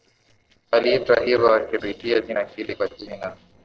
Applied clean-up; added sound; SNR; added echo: neural separator model SepFormer DNS4.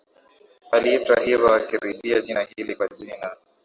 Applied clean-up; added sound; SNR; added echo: none; none; none; none.